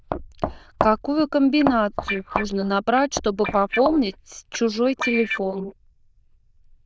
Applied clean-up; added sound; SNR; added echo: neural diffusion model UNIVERSE++.